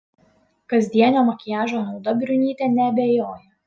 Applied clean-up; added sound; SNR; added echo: none; none; none; none.